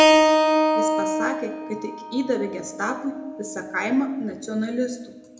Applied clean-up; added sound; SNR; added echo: none; Keyboard (musical); -5 dB; reverberation time 0.6 s.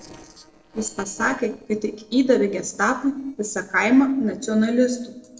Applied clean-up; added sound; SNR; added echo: neural separator model SepFormer DNS4.